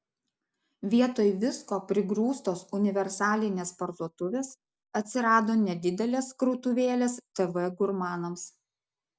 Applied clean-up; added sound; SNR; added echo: none; none; none; none.